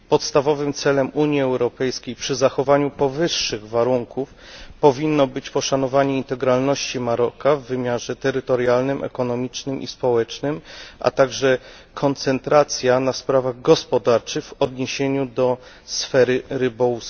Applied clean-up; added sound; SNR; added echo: none; none; none; none.